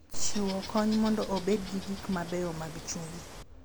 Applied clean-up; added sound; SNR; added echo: none; Water / Bird; 13 dB; none.